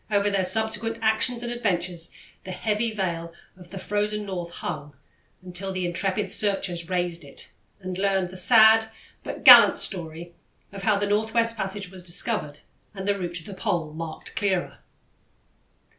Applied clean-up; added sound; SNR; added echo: none; none; none; none.